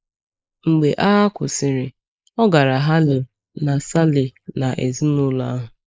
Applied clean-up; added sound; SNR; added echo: neural mask model Resemble Enhance denoiser.